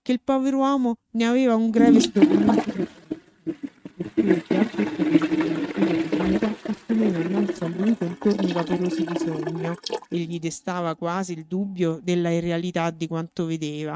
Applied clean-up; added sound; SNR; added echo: neural mask model RNNoise.